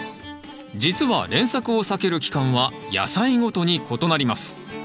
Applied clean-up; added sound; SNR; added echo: none; none; none; none.